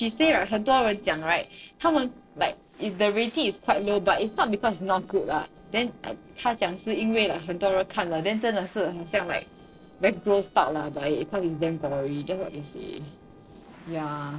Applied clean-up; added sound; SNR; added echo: neural separator model SepFormer DNS4.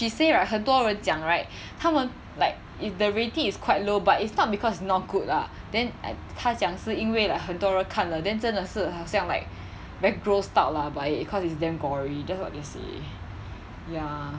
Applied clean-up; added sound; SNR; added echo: none; none; none; none.